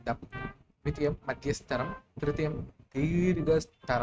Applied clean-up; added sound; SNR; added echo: neural mask model RNNoise.